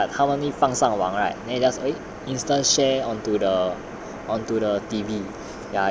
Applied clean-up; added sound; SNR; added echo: none; none; none; none.